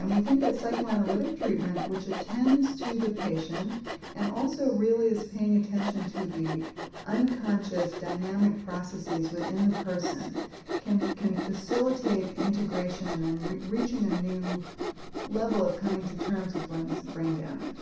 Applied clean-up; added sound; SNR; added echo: none; Sawing; 8 dB; reverberation time 0.7 s.